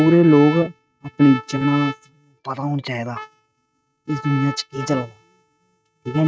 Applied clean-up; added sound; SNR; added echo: neural mask model RNNoise.